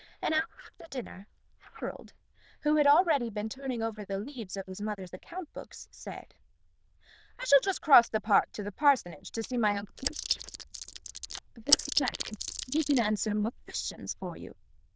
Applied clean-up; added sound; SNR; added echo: neural diffusion model UNIVERSE++.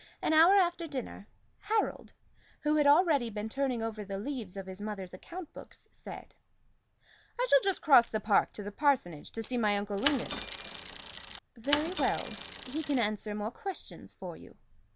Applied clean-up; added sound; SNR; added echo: none; Mechanisms / Bicycle; -1 dB; none.